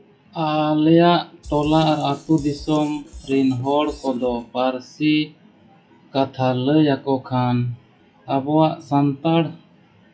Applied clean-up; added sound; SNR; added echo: classical method WPE with log-MMSE.